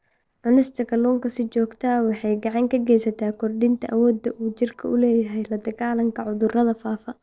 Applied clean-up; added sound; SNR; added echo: neural separator model SepFormer DNS4.